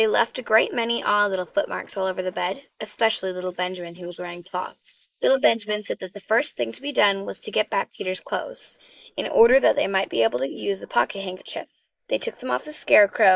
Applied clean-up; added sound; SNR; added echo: neural mask model Resemble Enhance denoiser.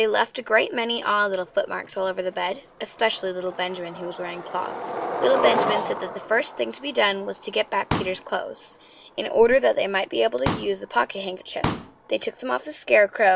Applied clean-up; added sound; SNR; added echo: none; Skateboard + Explosion; 9 dB; none.